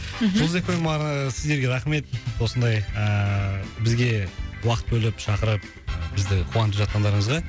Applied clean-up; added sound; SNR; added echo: none; none; none; none.